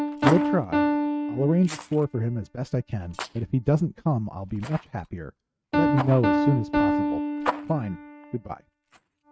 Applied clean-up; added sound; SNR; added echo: neural mask model RNNoise.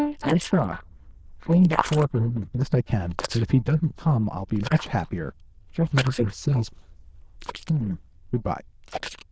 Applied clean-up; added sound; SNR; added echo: neural diffusion model UNIVERSE++.